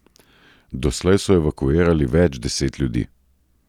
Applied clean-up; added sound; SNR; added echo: none; none; none; none.